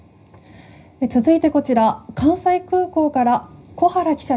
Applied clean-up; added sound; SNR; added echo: none; none; none; reverberation time 0.4 s.